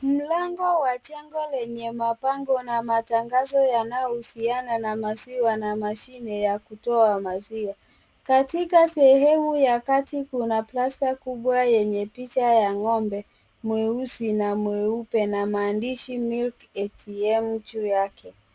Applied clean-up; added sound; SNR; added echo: none; none; none; none.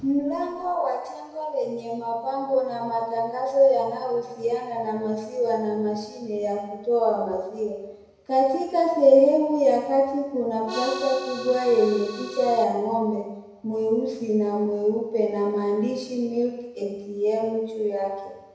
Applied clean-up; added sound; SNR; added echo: none; Accordion; 10 dB; reverberation time 1.0 s.